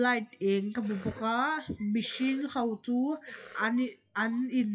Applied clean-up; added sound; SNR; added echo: classical method WPE with log-MMSE.